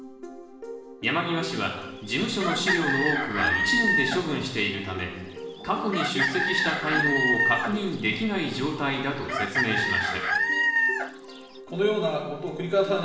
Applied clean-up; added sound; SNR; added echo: none; Chicken, rooster; -1 dB; reverberation time 0.9 s.